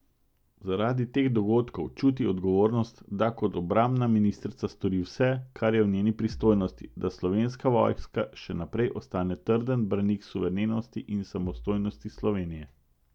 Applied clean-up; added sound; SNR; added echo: none; Bass drum; 19 dB; none.